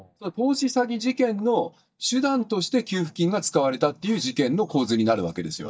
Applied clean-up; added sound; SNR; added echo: neural mask model DeepFilterNet 3.